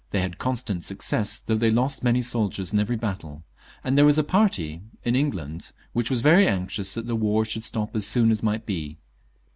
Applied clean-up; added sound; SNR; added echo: none; none; none; none.